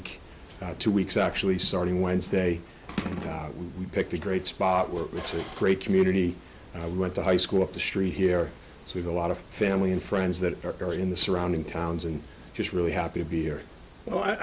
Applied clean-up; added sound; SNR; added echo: none; none; none; none.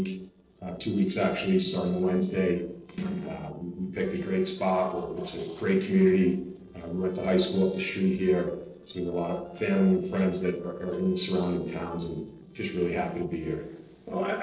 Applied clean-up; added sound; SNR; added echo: neural separator model SepFormer DNS4.